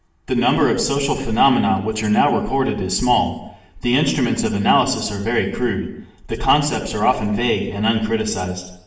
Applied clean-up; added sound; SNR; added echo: none; none; none; reverberation time 0.8 s.